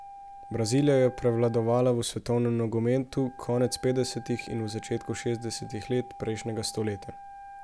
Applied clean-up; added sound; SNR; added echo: none; Wind instrument, woodwind instrument; 18 dB; none.